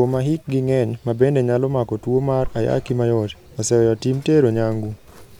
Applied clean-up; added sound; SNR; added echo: none; Drawer open or close; 19 dB; none.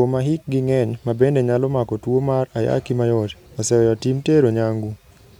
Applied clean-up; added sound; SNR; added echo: none; none; none; none.